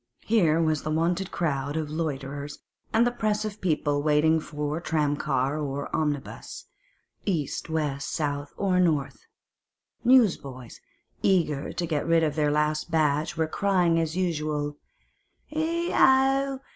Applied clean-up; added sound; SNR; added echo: none; none; none; none.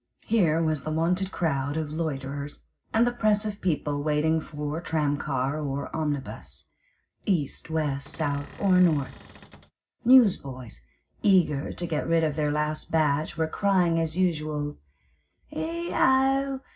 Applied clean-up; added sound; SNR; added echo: none; Cupboard open or close / Door; 19 dB; reverberation time 0.4 s.